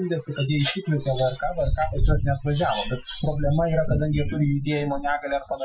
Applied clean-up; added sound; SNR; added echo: classical method Wiener filter.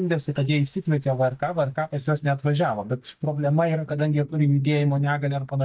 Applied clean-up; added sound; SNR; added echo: neural mask model DeepFilterNet 3.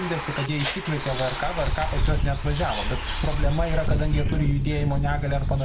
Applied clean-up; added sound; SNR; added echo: none; Bus; -1 dB; none.